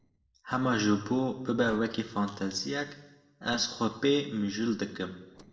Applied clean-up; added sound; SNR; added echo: neural separator model SepFormer DNS4.